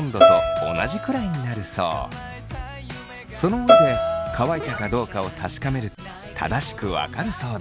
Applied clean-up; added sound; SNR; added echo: none; Bowed string instrument; -4 dB; none.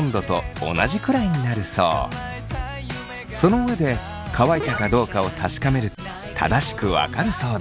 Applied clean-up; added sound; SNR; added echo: none; none; none; none.